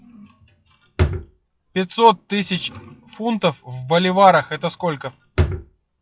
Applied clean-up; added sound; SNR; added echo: classical method log-MMSE.